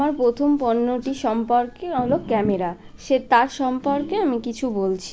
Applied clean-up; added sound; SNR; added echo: none; none; none; none.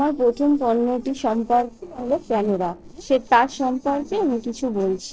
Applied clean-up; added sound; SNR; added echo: neural separator model SepFormer DNS4.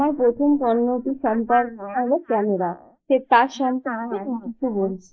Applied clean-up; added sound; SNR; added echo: neural mask model Resemble Enhance denoiser.